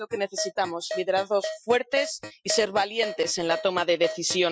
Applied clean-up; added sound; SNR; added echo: classical method Wiener filter.